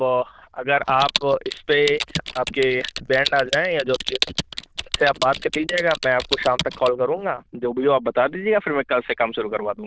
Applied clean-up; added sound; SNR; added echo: neural diffusion model UNIVERSE++.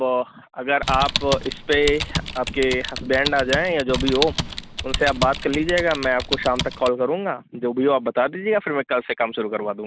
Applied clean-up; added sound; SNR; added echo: none; Typing; 6 dB; none.